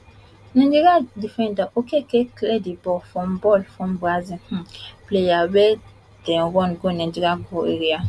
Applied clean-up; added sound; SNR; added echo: none; none; none; none.